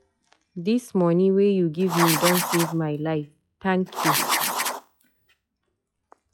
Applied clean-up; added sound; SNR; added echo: classical method log-MMSE.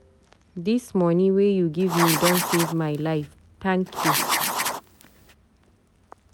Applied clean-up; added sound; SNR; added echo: none; Writing; 2 dB; none.